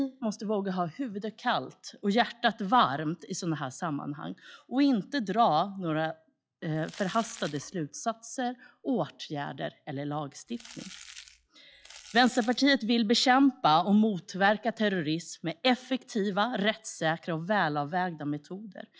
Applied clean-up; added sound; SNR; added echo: classical method log-MMSE.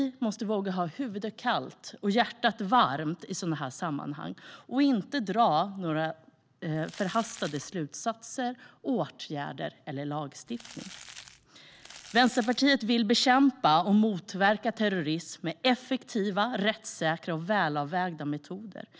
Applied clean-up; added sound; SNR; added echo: none; Crumpling, crinkling; 19 dB; none.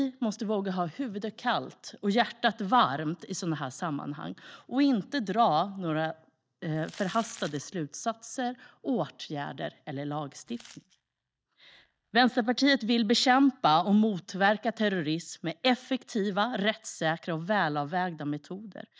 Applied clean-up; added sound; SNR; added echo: neural mask model DeepFilterNet 3.